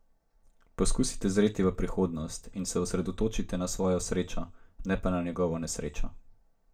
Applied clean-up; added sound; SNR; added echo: none; none; none; reverberation time 0.2 s.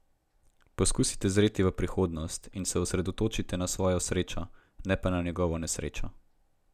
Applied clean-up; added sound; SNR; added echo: none; none; none; none.